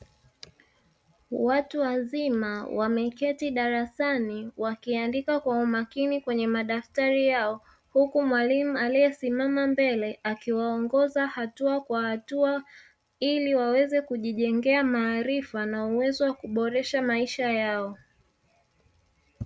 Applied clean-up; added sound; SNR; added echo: none; none; none; none.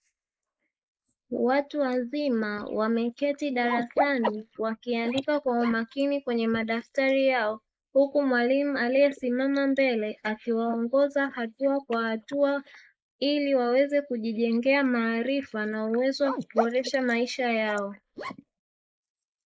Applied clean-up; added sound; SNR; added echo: neural mask model Resemble Enhance denoiser.